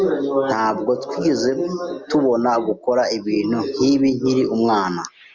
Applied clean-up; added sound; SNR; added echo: none; none; none; none.